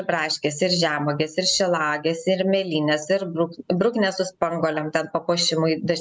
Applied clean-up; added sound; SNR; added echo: none; none; none; none.